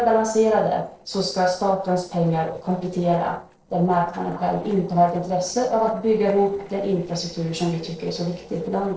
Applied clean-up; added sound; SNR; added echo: neural separator model SepFormer DNS4.